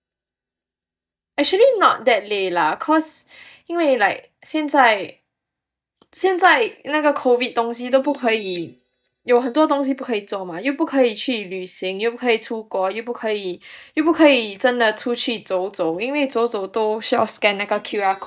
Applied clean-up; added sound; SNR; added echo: neural mask model DeepFilterNet 3.